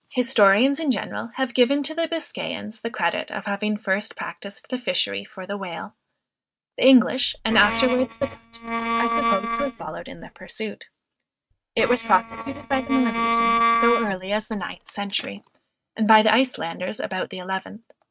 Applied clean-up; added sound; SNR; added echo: neural mask model RNNoise.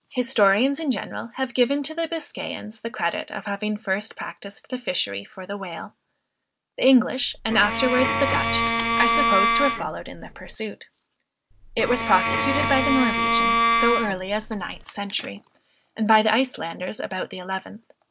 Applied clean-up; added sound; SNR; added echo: none; Bowed string instrument; -2 dB; none.